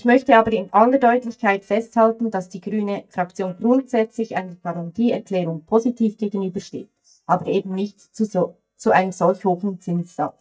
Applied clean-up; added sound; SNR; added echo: neural mask model DeepFilterNet 3.